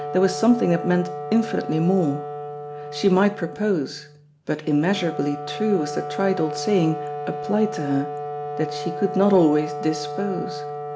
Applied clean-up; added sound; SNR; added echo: none; Wind instrument, woodwind instrument; 8 dB; none.